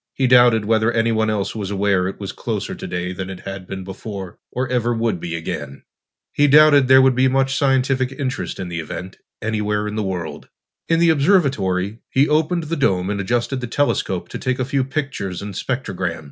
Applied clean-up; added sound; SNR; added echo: none; none; none; none.